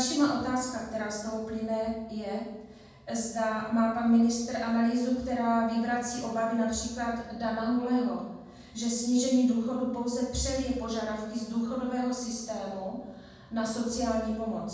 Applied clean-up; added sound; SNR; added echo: none; none; none; reverberation time 1.2 s.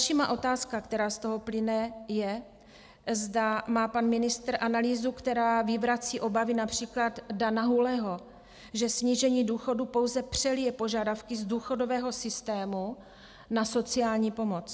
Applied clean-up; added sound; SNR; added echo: none; none; none; none.